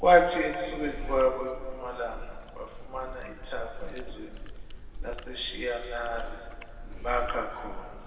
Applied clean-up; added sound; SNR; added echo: none; Chewing, mastication; 8 dB; reverberation time 2.4 s.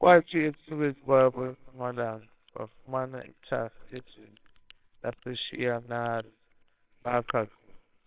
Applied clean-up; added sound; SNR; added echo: neural separator model SepFormer WHAMR!.